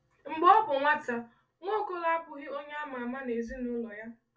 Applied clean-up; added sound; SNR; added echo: none; none; none; reverberation time 0.2 s.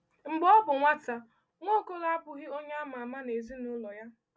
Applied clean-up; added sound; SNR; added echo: none; none; none; none.